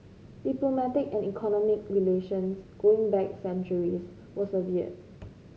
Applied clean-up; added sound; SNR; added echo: none; none; none; none.